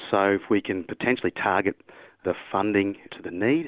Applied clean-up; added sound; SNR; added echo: none; none; none; none.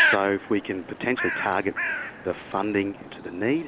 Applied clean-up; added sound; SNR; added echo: none; Bird; 2 dB; none.